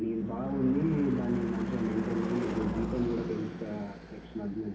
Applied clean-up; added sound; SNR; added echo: none; Car passing by / Engine / Truck; 4 dB; reverberation time 0.3 s.